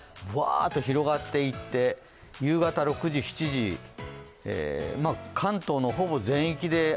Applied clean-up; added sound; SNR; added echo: none; none; none; none.